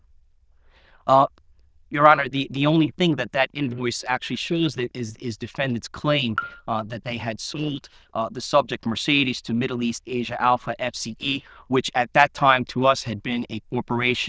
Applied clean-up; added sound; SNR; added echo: neural diffusion model UNIVERSE++.